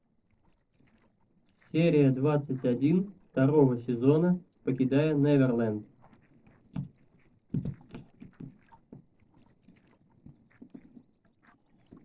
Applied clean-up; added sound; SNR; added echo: neural separator model SepFormer DNS4.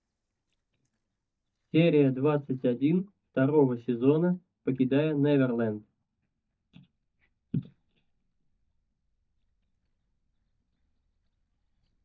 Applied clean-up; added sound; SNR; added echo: neural mask model DeepFilterNet 3.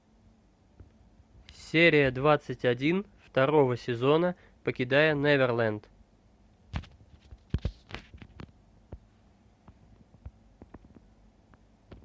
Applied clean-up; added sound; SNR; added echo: none; none; none; none.